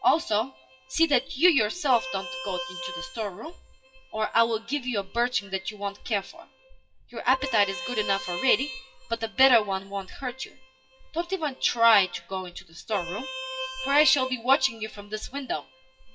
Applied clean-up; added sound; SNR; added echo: classical method WPE with log-MMSE.